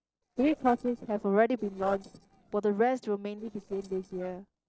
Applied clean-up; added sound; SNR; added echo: neural separator model SepFormer DNS4.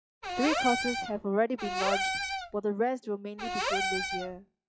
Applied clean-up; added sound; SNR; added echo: classical method log-MMSE.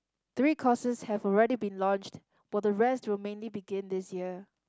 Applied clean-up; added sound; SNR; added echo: none; none; none; none.